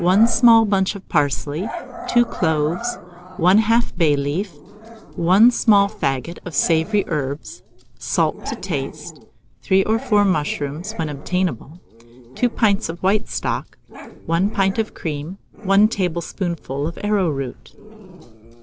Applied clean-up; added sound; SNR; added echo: none; Growling; 17 dB; none.